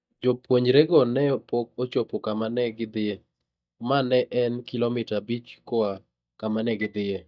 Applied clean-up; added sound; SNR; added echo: neural mask model DeepFilterNet 3.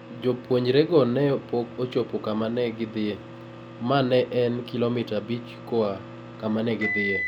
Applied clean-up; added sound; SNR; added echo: none; Microwave oven; 11 dB; none.